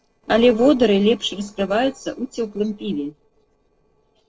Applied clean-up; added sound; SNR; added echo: neural separator model SepFormer DNS4.